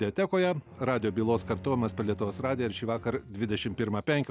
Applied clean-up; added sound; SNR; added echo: none; Bowed string instrument; 17 dB; none.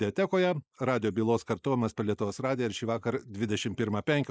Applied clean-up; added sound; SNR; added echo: neural mask model Resemble Enhance denoiser.